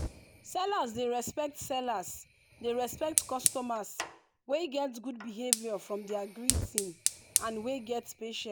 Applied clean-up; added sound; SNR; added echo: none; Fire; 2 dB; none.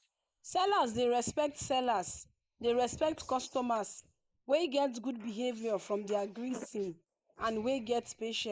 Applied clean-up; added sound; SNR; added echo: neural mask model Resemble Enhance denoiser.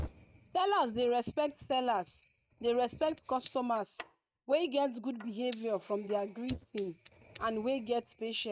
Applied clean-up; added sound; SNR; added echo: neural mask model RNNoise.